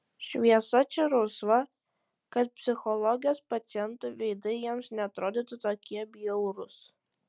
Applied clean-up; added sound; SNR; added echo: none; none; none; none.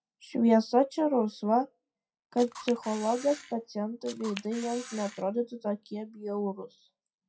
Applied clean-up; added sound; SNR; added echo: classical method WPE with log-MMSE.